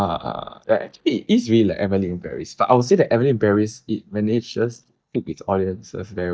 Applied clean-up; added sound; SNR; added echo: neural mask model DeepFilterNet 3.